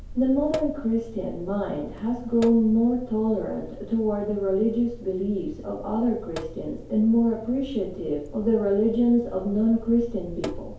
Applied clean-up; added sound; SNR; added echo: none; Sink (filling or washing); 15 dB; reverberation time 2.4 s.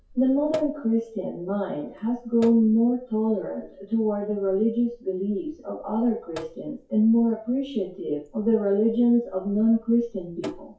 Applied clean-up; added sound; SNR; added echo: classical method WPE with log-MMSE.